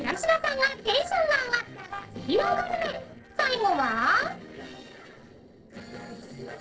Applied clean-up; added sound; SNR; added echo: neural separator model SepFormer DNS4.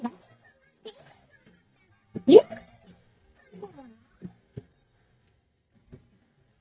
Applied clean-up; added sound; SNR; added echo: neural mask model DeepFilterNet 3.